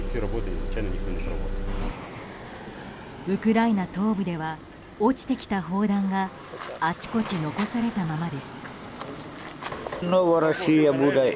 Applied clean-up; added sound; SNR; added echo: none; Fixed-wing aircraft, airplane; 17 dB; none.